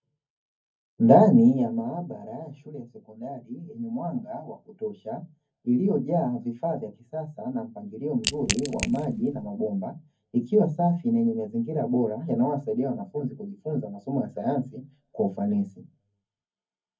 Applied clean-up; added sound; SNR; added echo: none; Crack / Crushing; 6 dB; reverberation time 0.3 s.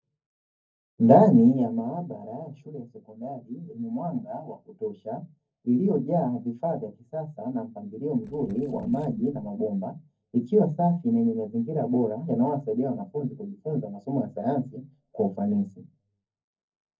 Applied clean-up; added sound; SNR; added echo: neural separator model SepFormer DNS4.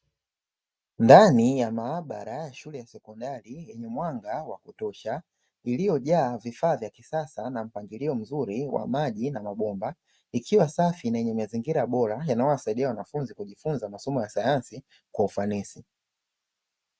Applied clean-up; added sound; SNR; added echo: none; none; none; none.